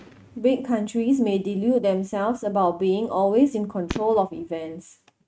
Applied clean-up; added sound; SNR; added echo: neural mask model RNNoise.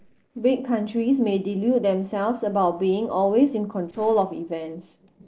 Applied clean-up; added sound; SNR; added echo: neural separator model SepFormer DNS4.